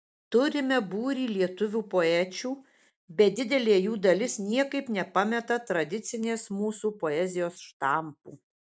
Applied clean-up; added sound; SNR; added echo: none; none; none; none.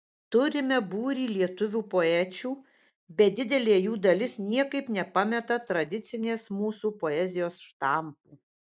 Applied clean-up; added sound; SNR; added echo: neural mask model DeepFilterNet 3.